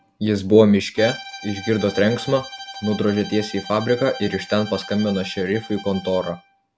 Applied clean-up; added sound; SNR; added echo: none; Bowed string instrument; 15 dB; none.